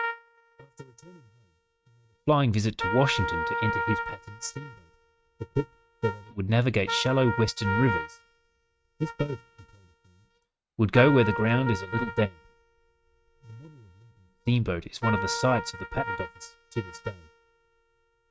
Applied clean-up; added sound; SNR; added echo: neural mask model RNNoise.